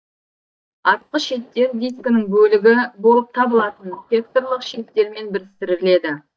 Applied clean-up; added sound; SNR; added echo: neural mask model DeepFilterNet 3.